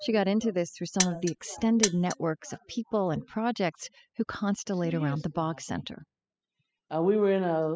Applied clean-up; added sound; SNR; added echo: classical method spectral subtraction.